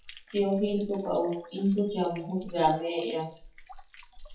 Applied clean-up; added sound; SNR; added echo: classical method WPE with log-MMSE.